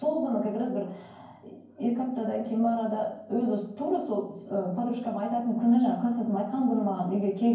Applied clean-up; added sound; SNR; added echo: none; none; none; reverberation time 0.9 s.